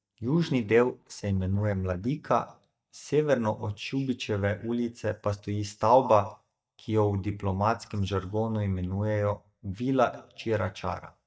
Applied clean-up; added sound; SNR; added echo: neural mask model DeepFilterNet 3.